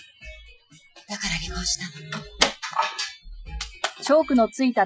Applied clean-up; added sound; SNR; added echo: classical method Wiener filter.